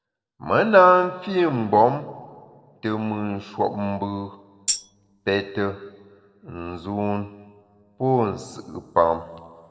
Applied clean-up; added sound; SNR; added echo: neural separator model SepFormer DNS4.